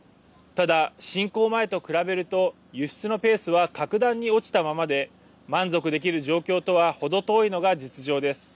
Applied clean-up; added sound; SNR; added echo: none; none; none; none.